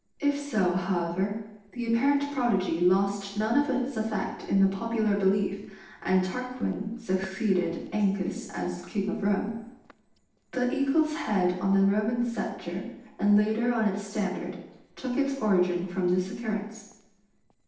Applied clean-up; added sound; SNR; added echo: neural separator model SepFormer DNS4.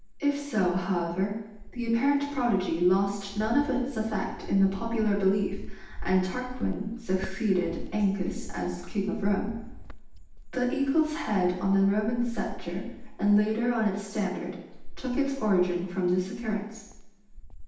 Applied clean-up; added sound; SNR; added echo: none; Cricket; 10 dB; reverberation time 0.9 s.